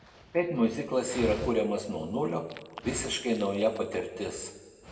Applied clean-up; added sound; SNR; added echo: none; Dog; 14 dB; reverberation time 1.3 s.